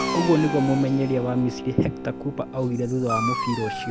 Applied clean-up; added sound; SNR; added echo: none; Dog + Keyboard (musical); 6 dB; none.